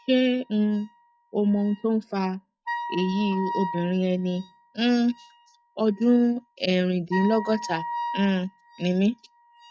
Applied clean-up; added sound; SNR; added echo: classical method log-MMSE.